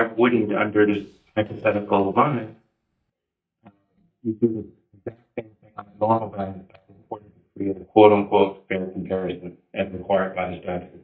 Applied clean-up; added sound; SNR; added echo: neural mask model DeepFilterNet 3.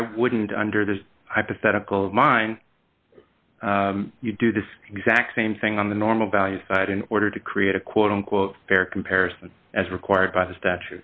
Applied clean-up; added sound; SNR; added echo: none; none; none; none.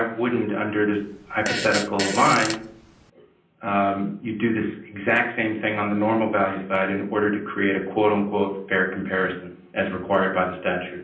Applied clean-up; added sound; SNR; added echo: none; Fart; 7 dB; reverberation time 0.6 s.